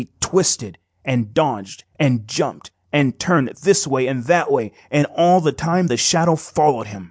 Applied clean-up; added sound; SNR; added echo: none; none; none; none.